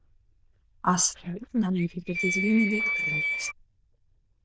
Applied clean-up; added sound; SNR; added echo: neural diffusion model UNIVERSE++.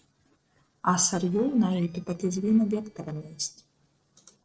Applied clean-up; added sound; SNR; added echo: neural separator model SepFormer DNS4.